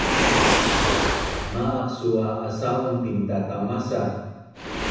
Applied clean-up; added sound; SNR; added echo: none; Waves, surf; -2 dB; reverberation time 1.1 s.